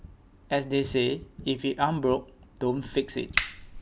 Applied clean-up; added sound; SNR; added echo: none; Fire; 8 dB; none.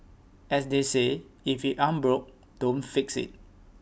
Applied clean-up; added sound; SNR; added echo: none; none; none; none.